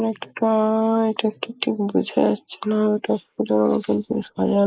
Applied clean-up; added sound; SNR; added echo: neural mask model Resemble Enhance denoiser.